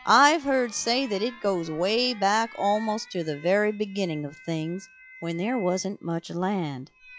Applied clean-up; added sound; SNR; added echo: classical method log-MMSE.